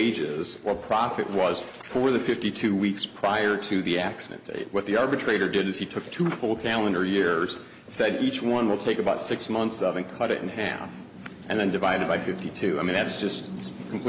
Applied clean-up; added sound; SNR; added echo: none; none; none; none.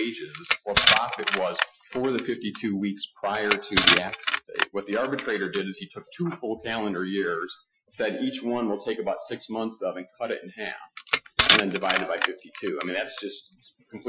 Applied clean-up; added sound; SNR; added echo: classical method Wiener filter.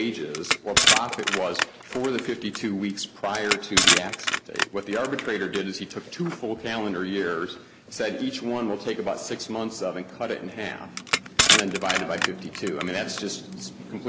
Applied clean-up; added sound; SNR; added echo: none; Crushing; -3 dB; none.